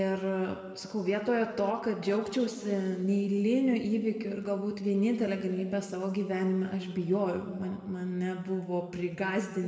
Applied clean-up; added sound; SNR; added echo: none; none; none; reverberation time 1.8 s.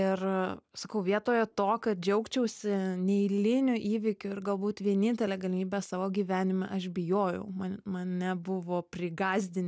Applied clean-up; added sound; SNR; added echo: none; none; none; none.